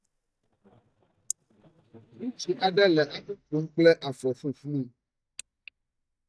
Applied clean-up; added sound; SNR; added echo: neural mask model DeepFilterNet 3.